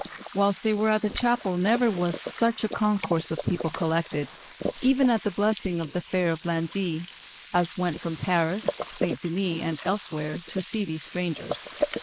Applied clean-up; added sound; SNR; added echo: neural mask model Resemble Enhance denoiser.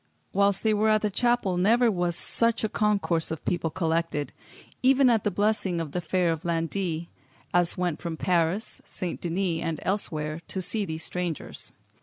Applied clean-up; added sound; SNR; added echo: none; none; none; none.